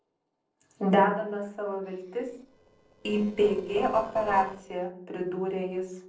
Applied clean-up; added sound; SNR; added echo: neural separator model SepFormer DNS4.